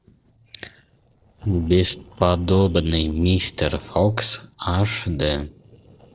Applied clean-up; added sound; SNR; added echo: neural separator model SepFormer DNS4.